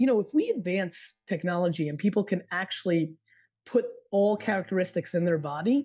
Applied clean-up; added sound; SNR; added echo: neural mask model DeepFilterNet 3.